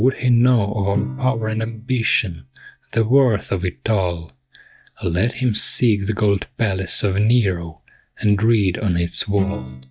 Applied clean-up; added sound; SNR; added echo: neural mask model DeepFilterNet 3.